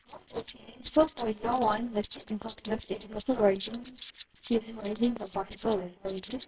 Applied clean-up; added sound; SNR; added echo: neural separator model SepFormer WHAMR!.